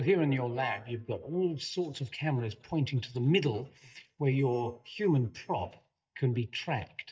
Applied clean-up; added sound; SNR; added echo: neural mask model DeepFilterNet 3.